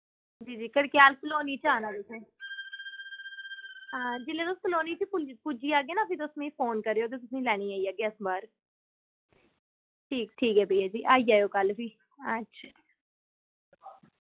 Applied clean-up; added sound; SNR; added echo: classical method log-MMSE.